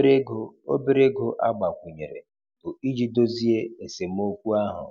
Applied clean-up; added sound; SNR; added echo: none; none; none; none.